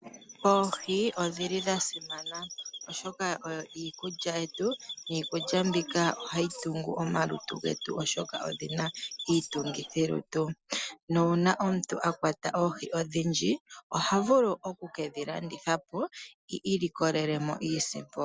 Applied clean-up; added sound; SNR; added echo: none; Chirp, tweet + Tambourine; 13 dB; none.